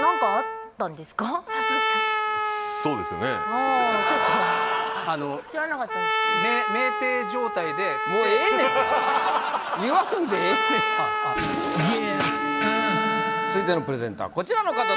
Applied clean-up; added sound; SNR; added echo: none; Trumpet; 0 dB; none.